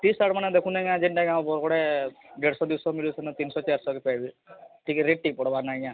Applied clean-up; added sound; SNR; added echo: none; none; none; none.